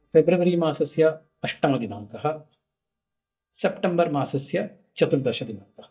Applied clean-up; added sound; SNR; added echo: neural mask model DeepFilterNet 3.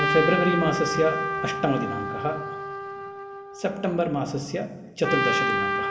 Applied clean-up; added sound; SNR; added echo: none; Trumpet; 1 dB; reverberation time 1.5 s.